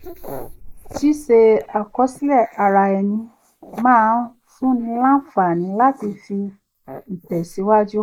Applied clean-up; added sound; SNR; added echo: neural mask model Resemble Enhance denoiser.